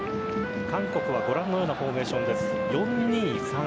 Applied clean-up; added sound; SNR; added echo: none; Wind instrument, woodwind instrument; 4 dB; none.